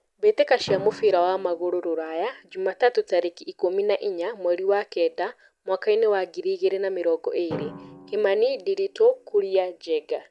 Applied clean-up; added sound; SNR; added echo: none; Drum; 20 dB; none.